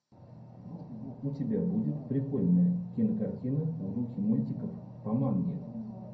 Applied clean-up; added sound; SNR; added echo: none; none; none; reverberation time 0.5 s.